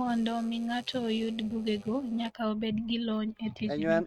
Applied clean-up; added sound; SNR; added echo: neural mask model RNNoise.